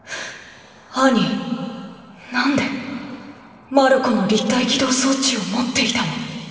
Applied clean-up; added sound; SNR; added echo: none; none; none; reverberation time 2.5 s.